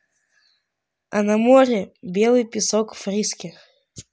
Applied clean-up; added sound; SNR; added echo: none; none; none; none.